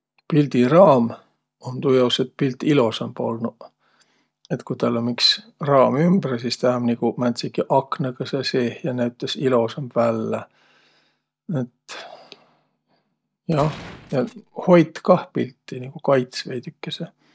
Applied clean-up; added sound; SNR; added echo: none; Gunshot, gunfire; 18 dB; none.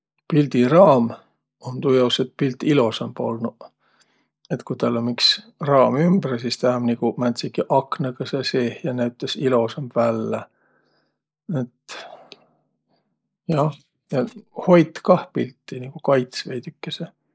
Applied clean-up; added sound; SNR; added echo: neural mask model Resemble Enhance denoiser.